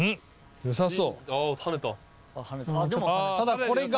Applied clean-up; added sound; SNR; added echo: none; none; none; none.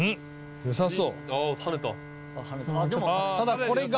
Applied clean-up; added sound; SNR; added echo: none; Bowed string instrument; 14 dB; none.